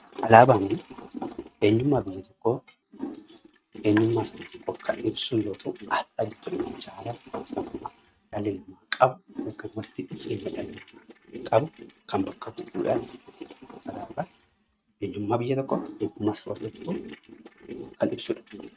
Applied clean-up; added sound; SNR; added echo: neural mask model RNNoise.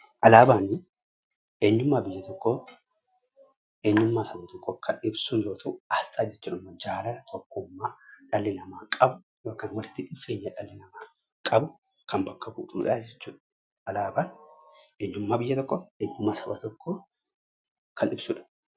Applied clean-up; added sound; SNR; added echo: none; none; none; none.